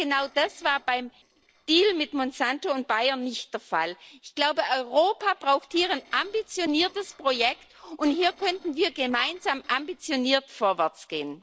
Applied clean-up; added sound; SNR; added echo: neural separator model SepFormer DNS4.